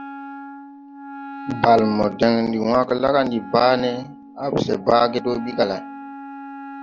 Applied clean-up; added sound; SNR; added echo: none; Wind instrument, woodwind instrument; 15 dB; none.